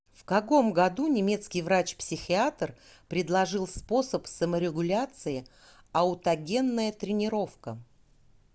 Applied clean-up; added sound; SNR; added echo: none; none; none; none.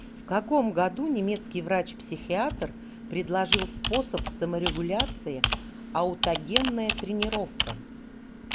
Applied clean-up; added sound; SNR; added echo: none; Computer keyboard; 4 dB; none.